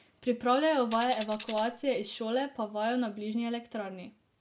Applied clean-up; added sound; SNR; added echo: none; Tambourine; 16 dB; none.